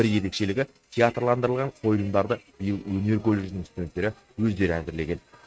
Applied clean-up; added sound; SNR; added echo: neural mask model RNNoise.